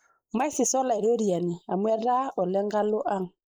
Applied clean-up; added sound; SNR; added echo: neural mask model Resemble Enhance denoiser.